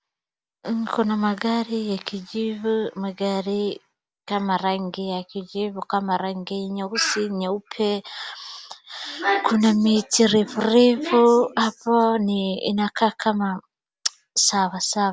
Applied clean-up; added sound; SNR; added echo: none; none; none; none.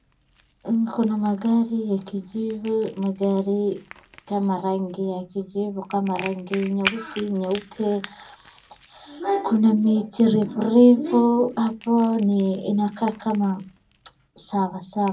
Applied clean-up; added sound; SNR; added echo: none; Crackle; 15 dB; reverberation time 0.4 s.